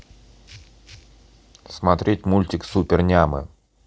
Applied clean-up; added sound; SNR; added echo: none; none; none; none.